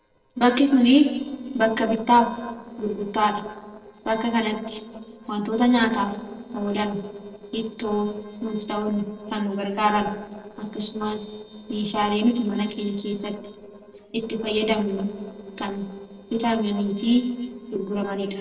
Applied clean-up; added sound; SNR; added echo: neural separator model SepFormer DNS4.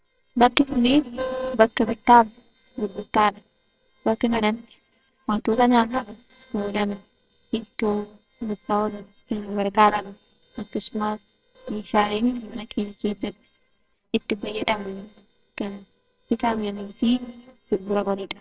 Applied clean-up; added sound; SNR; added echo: neural separator model SepFormer WHAMR!.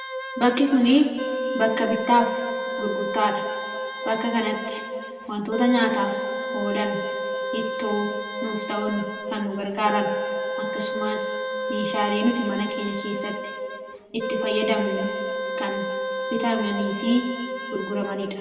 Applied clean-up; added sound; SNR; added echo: none; Wind instrument, woodwind instrument; 4 dB; reverberation time 1.8 s.